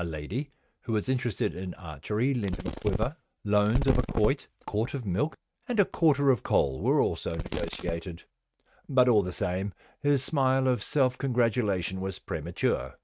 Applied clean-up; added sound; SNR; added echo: neural mask model RNNoise.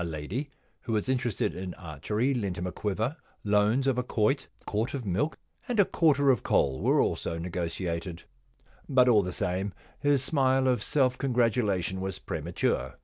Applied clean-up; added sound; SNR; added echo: none; none; none; none.